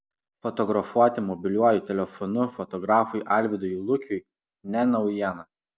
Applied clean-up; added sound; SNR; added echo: none; none; none; none.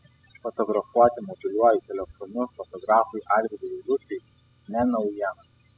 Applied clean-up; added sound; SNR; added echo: classical method spectral subtraction.